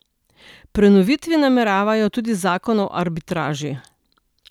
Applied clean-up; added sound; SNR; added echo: none; none; none; none.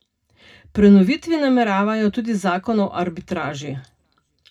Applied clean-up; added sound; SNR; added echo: none; none; none; reverberation time 0.2 s.